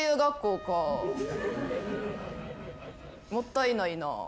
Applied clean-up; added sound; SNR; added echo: none; Wind instrument, woodwind instrument; 16 dB; none.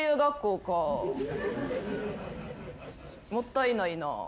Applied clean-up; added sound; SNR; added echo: none; none; none; none.